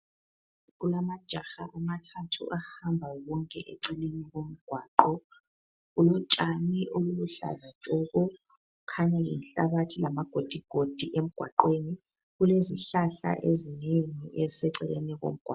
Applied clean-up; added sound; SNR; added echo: none; none; none; none.